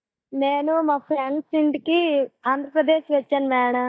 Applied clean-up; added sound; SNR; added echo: neural mask model DeepFilterNet 3.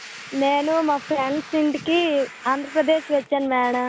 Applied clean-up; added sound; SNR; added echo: none; Domestic sounds, home sounds; 17 dB; none.